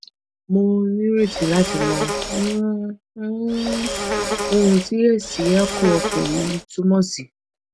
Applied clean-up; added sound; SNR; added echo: none; Insect; 5 dB; none.